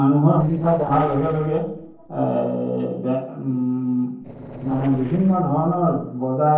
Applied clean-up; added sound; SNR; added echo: neural separator model SepFormer DNS4.